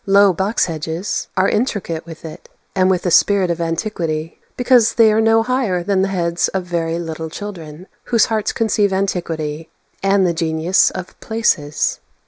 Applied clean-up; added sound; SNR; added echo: none; none; none; none.